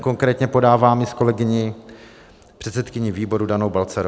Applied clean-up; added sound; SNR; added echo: none; none; none; none.